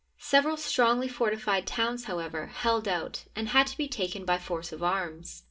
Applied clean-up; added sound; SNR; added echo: none; none; none; reverberation time 0.2 s.